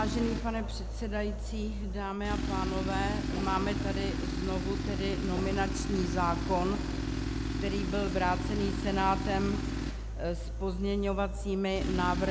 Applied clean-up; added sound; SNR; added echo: none; Tools; 0 dB; none.